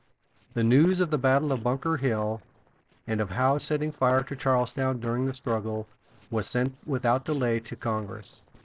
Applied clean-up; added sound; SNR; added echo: neural separator model SepFormer DNS4.